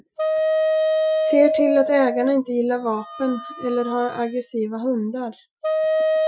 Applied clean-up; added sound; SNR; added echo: classical method Wiener filter.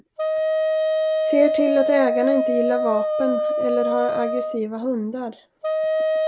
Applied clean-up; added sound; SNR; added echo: none; Wind instrument, woodwind instrument; -2 dB; none.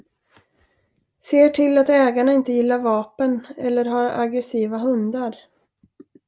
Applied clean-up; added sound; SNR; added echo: none; none; none; none.